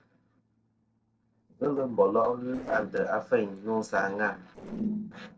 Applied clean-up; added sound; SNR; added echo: neural separator model SepFormer DNS4.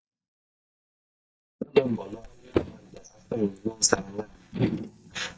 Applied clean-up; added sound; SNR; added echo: neural mask model DeepFilterNet 3.